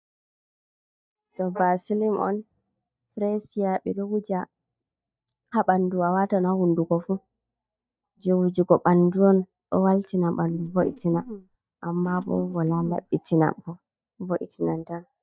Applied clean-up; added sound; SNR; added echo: neural mask model DeepFilterNet 3.